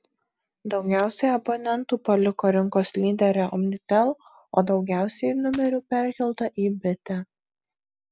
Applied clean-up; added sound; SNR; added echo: none; Coin (dropping); 16 dB; none.